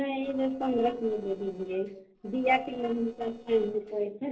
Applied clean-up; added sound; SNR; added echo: neural separator model SepFormer DNS4.